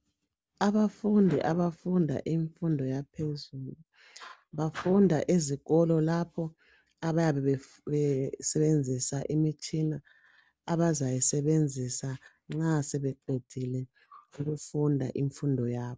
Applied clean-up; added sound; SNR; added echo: none; none; none; none.